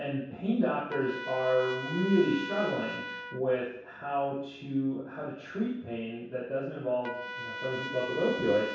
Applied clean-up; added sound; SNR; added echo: none; Trumpet; 10 dB; reverberation time 0.7 s.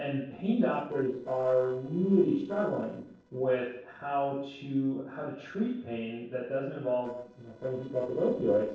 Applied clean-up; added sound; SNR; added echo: neural separator model SepFormer DNS4.